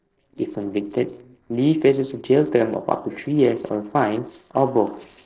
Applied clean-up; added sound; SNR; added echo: neural separator model SepFormer DNS4.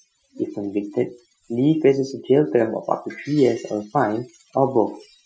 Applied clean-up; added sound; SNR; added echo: classical method Wiener filter.